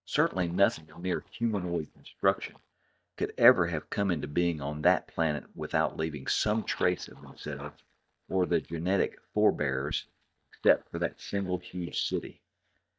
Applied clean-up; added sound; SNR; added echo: neural mask model DeepFilterNet 3.